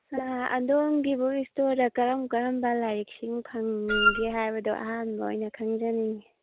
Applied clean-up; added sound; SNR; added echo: none; Wind instrument, woodwind instrument; -2 dB; none.